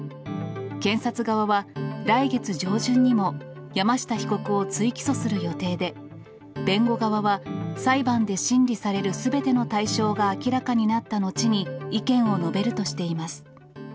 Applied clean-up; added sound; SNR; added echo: none; none; none; none.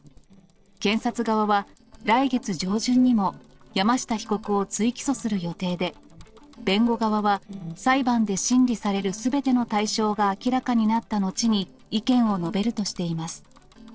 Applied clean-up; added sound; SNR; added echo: neural separator model SepFormer DNS4.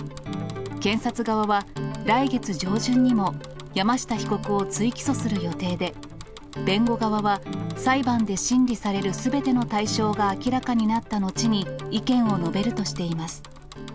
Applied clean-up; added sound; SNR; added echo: none; Bicycle; 19 dB; none.